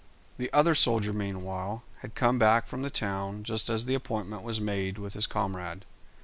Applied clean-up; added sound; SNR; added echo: none; none; none; none.